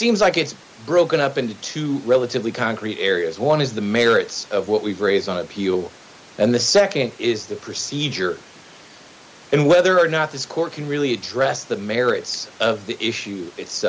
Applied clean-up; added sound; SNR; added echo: none; none; none; none.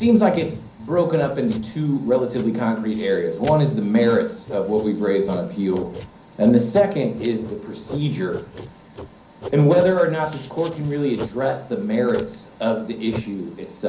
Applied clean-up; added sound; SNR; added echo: none; Writing; 17 dB; reverberation time 0.6 s.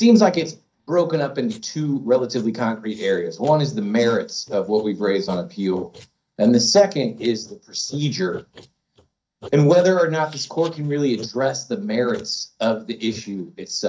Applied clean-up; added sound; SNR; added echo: neural mask model DeepFilterNet 3.